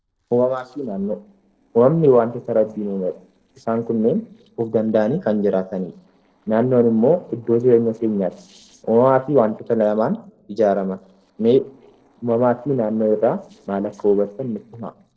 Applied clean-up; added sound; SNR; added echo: neural separator model SepFormer DNS4.